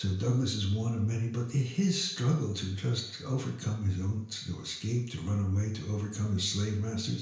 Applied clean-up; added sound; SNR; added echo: none; none; none; reverberation time 0.5 s.